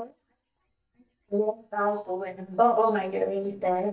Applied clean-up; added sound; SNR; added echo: neural mask model DeepFilterNet 3.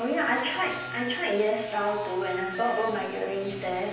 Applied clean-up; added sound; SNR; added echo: none; Telephone; 12 dB; reverberation time 0.9 s.